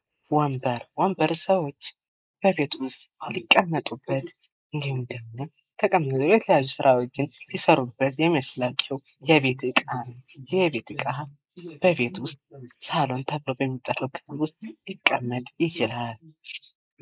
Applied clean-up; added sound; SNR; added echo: neural mask model Resemble Enhance denoiser.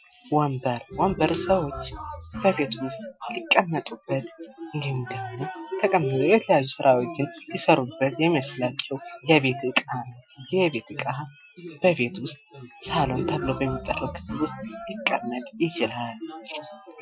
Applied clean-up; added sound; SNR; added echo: classical method Wiener filter.